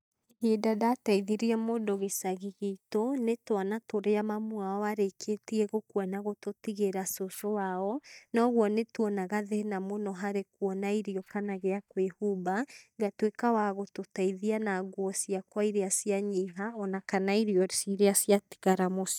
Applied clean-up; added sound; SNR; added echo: neural mask model DeepFilterNet 3.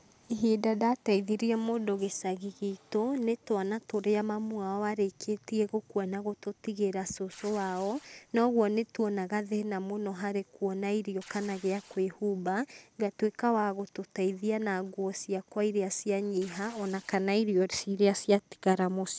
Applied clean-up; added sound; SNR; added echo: none; Tearing; 17 dB; none.